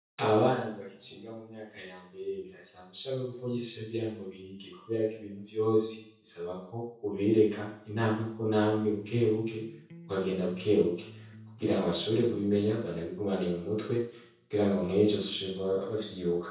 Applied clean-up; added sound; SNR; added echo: none; Electric guitar; 19 dB; reverberation time 0.6 s.